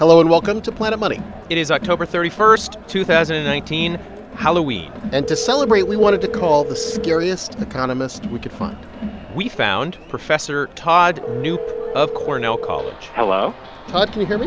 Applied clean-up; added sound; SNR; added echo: none; Crowd; 14 dB; none.